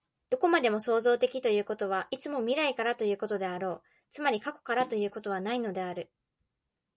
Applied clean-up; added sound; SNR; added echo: none; Snare drum; 18 dB; none.